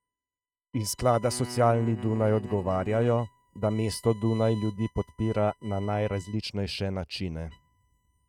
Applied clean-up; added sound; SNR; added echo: neural mask model RNNoise.